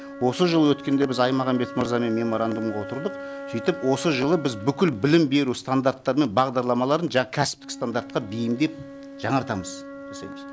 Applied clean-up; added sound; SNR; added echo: none; Wind instrument, woodwind instrument; 14 dB; none.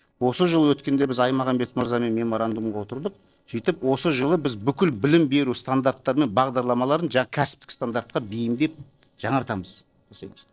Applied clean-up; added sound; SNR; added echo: neural separator model SepFormer DNS4.